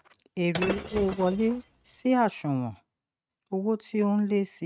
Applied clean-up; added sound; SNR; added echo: neural mask model RNNoise.